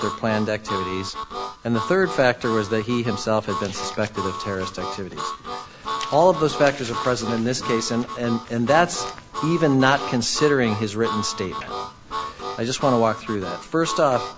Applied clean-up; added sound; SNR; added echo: none; Harmonica; 9 dB; none.